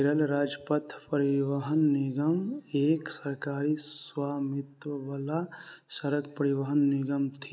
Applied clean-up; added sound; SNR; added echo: none; none; none; none.